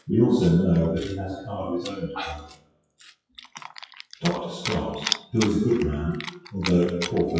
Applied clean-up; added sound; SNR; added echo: classical method WPE with log-MMSE.